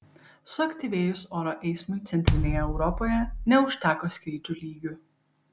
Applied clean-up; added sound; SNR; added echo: none; Bass drum; 0 dB; none.